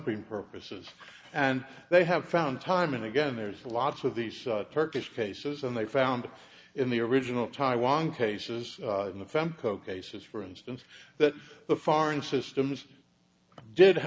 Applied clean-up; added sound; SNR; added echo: none; none; none; none.